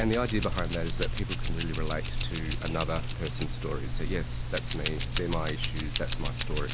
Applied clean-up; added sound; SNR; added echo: none; Keys jangling; -3 dB; none.